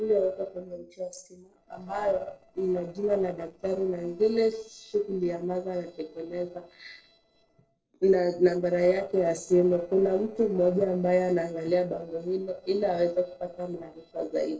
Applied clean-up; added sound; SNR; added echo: neural separator model SepFormer DNS4.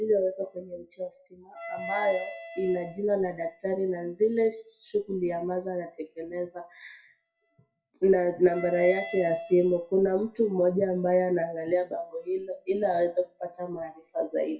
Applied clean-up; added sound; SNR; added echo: classical method WPE with log-MMSE.